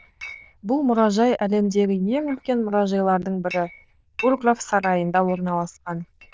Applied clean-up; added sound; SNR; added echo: neural diffusion model UNIVERSE++.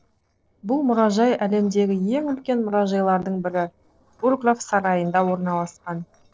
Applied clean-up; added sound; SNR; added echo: neural separator model SepFormer DNS4.